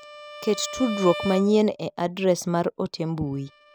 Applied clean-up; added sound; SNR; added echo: none; Bowed string instrument; 13 dB; none.